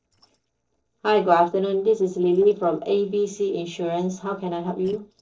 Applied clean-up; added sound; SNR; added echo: neural separator model SepFormer DNS4.